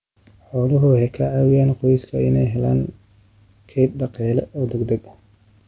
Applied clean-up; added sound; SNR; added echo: none; none; none; none.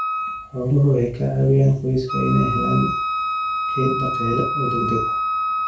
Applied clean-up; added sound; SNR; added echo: none; Wind instrument, woodwind instrument; 3 dB; reverberation time 0.3 s.